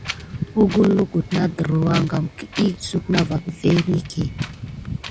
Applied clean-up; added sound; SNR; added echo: none; Wind; 11 dB; none.